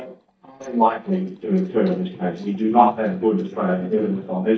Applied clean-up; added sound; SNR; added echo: neural mask model DeepFilterNet 3.